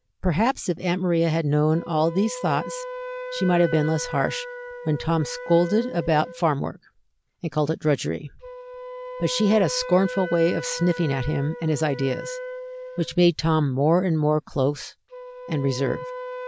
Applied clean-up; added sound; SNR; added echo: none; Wind instrument, woodwind instrument; 12 dB; none.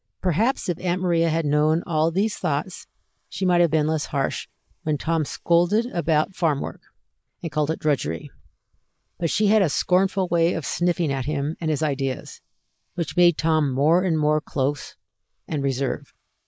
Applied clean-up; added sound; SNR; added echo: neural mask model Resemble Enhance denoiser.